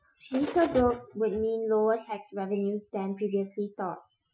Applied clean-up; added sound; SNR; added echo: classical method Wiener filter.